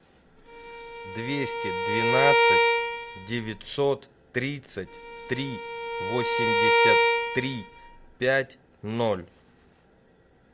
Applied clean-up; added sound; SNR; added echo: none; Bowed string instrument; -5 dB; none.